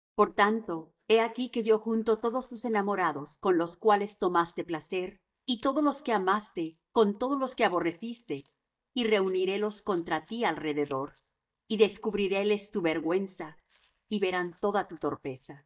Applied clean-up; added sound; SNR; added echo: neural mask model DeepFilterNet 3.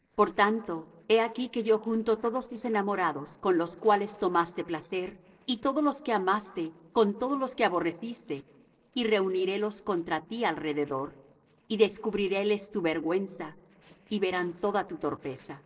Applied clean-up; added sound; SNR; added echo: neural separator model SepFormer DNS4.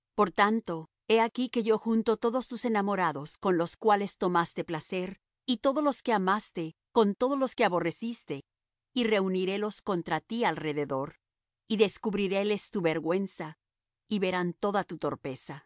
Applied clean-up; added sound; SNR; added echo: none; none; none; none.